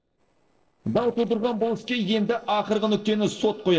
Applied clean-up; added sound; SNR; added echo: neural separator model SepFormer DNS4.